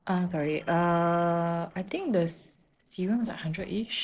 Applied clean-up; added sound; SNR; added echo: neural separator model SepFormer DNS4.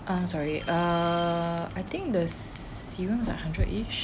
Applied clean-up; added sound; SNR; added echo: none; Glass; 18 dB; none.